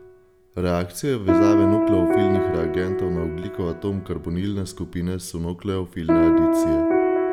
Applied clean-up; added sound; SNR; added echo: none; Piano; -4 dB; none.